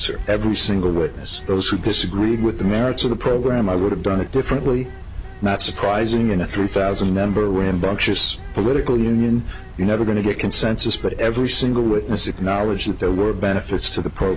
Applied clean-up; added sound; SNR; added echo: none; Bird; 12 dB; none.